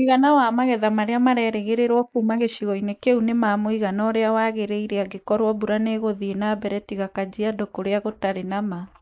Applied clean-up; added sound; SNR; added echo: neural mask model Resemble Enhance denoiser.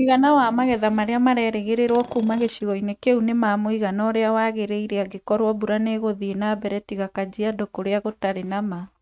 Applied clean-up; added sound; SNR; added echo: neural mask model RNNoise.